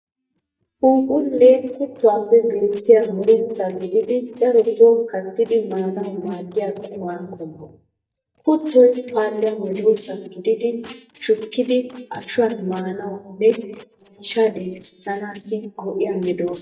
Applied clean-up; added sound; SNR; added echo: neural mask model DeepFilterNet 3.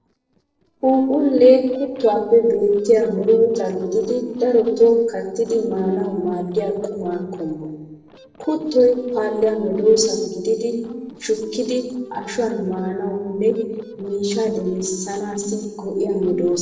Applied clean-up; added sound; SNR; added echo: neural separator model SepFormer DNS4.